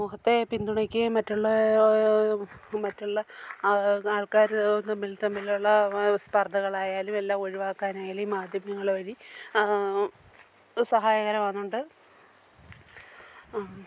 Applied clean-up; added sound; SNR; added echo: none; none; none; none.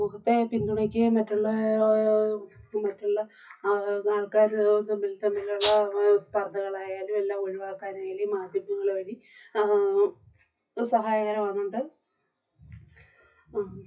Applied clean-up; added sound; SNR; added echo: classical method WPE with log-MMSE.